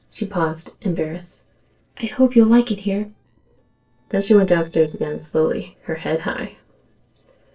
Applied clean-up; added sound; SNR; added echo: neural separator model SepFormer DNS4.